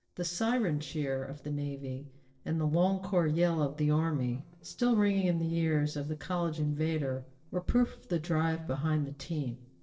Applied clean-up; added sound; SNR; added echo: neural separator model SepFormer DNS4.